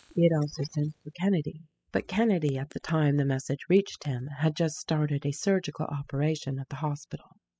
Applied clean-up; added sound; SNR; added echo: classical method spectral subtraction.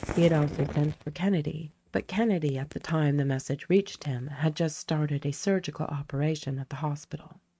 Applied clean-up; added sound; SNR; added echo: neural mask model RNNoise.